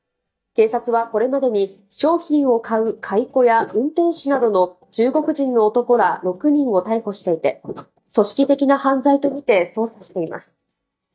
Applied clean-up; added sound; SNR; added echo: neural mask model DeepFilterNet 3.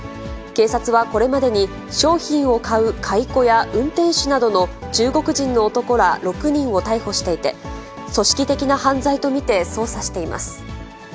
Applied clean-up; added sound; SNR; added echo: none; none; none; none.